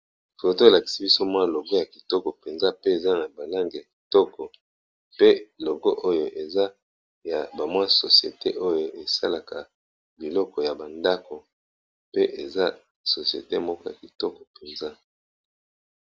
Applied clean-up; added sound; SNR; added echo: none; none; none; none.